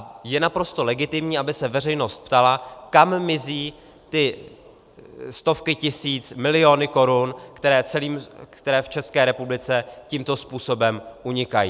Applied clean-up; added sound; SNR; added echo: none; none; none; none.